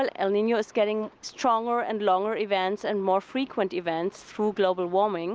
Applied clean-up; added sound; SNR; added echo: none; none; none; none.